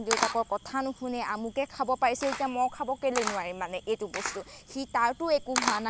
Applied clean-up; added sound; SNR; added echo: none; Camera; 6 dB; none.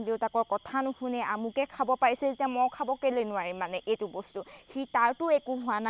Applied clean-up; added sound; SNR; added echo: none; none; none; none.